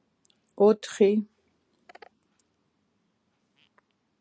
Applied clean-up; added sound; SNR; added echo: none; none; none; none.